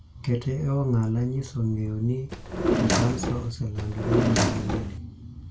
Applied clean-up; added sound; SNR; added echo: none; Drawer open or close; -2 dB; reverberation time 0.2 s.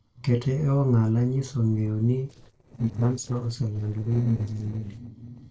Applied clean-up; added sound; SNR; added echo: neural separator model SepFormer DNS4.